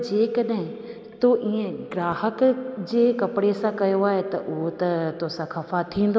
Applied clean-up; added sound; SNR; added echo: none; none; none; none.